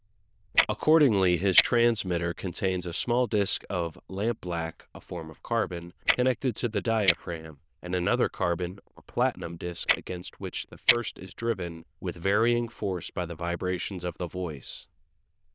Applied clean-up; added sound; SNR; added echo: neural diffusion model UNIVERSE++.